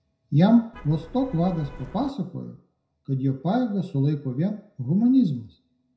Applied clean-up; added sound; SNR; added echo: none; Vehicle horn, car horn, honking; 17 dB; reverberation time 0.5 s.